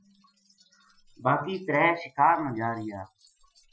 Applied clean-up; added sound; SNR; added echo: classical method Wiener filter.